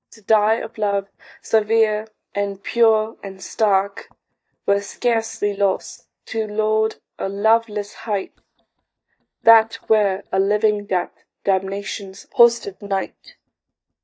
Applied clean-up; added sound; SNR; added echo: neural mask model DeepFilterNet 3.